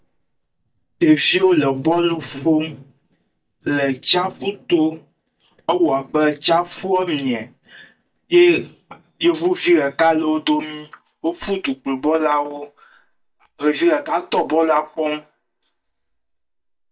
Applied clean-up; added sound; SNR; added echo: neural mask model DeepFilterNet 3.